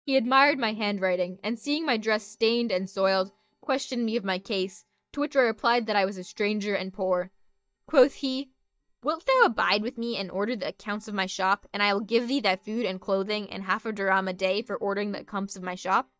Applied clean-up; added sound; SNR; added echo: neural mask model DeepFilterNet 3.